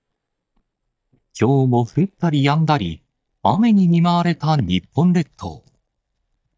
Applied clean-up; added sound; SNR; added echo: neural mask model DeepFilterNet 3.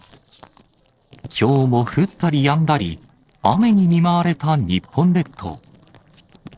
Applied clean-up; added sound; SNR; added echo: neural separator model SepFormer DNS4.